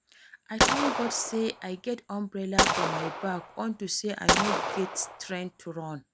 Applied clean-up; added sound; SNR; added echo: none; Gunshot, gunfire; -4 dB; none.